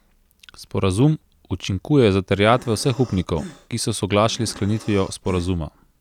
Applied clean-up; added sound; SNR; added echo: none; Breathing; 19 dB; none.